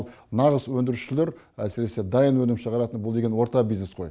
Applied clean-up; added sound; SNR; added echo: none; none; none; none.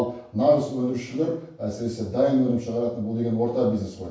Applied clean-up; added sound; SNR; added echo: none; none; none; reverberation time 0.7 s.